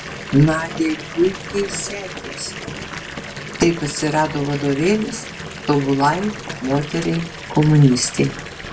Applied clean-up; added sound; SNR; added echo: none; Fill (with liquid) / Bathtub (filling or washing) / Water tap, faucet; 11 dB; reverberation time 0.2 s.